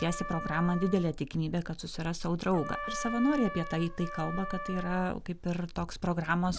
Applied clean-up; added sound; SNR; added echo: none; Trumpet; 11 dB; none.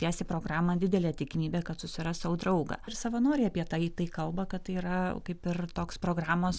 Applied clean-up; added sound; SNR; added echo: none; none; none; none.